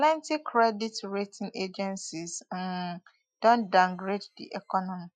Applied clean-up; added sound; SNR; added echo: classical method Wiener filter.